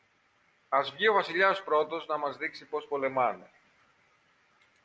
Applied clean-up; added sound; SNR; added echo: none; none; none; none.